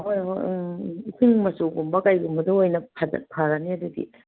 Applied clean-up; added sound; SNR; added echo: none; none; none; none.